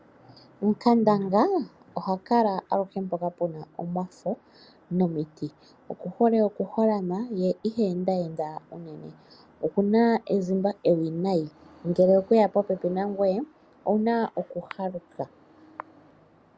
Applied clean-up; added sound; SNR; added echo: none; none; none; none.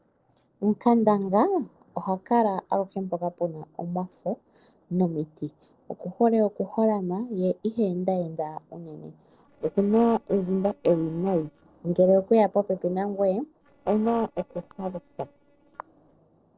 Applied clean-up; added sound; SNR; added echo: neural separator model SepFormer DNS4.